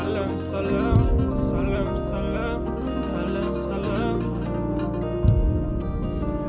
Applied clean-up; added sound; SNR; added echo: none; Boom; 2 dB; none.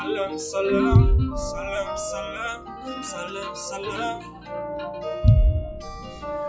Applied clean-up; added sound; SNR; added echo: classical method log-MMSE.